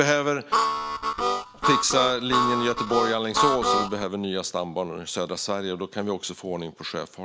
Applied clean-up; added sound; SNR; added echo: none; Harmonica; -2 dB; none.